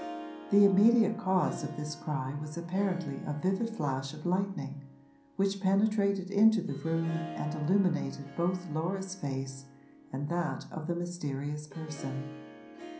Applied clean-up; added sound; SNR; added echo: none; Harp; 16 dB; reverberation time 0.6 s.